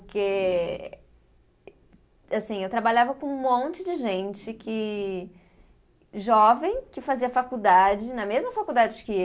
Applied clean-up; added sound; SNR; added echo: none; none; none; none.